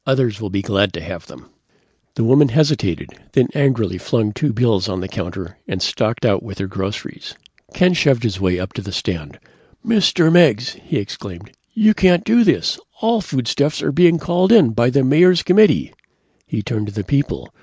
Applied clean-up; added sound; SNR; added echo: none; none; none; none.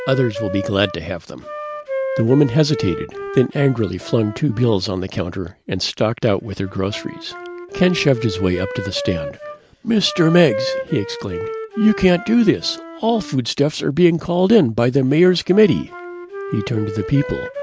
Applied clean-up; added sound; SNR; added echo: none; Wind instrument, woodwind instrument; 11 dB; none.